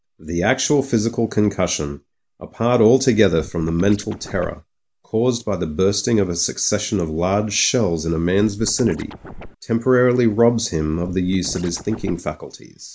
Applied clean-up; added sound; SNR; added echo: neural mask model Resemble Enhance denoiser.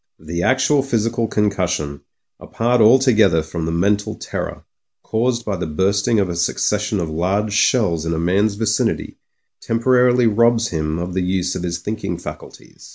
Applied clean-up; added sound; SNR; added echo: none; none; none; none.